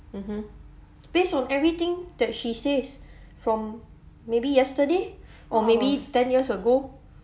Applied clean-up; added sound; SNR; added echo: none; none; none; none.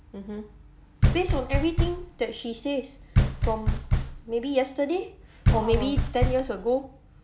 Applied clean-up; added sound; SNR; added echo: none; Knock; -4 dB; none.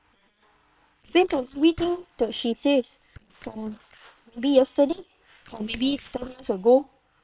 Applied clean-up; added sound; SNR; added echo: neural separator model SepFormer WHAM!.